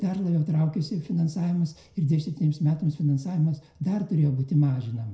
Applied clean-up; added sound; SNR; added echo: none; none; none; reverberation time 0.4 s.